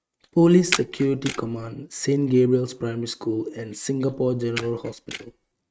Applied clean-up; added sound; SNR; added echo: neural mask model RNNoise.